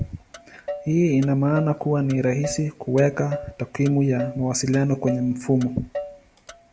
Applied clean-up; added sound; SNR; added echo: none; Motor vehicle (road); 14 dB; none.